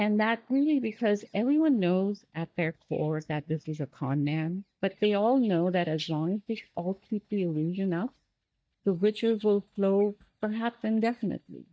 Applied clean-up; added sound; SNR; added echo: neural mask model DeepFilterNet 3.